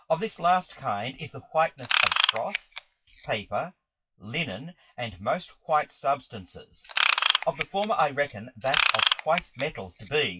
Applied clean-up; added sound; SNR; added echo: classical method WPE with log-MMSE.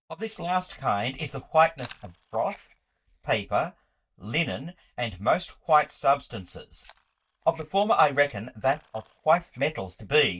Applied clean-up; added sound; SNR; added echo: neural mask model DeepFilterNet 3.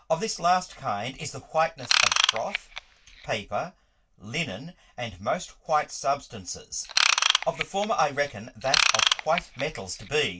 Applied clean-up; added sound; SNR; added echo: none; Ratchet, pawl / Tools; -3 dB; reverberation time 0.2 s.